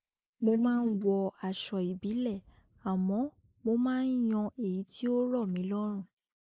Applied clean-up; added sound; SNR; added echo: neural mask model Resemble Enhance denoiser.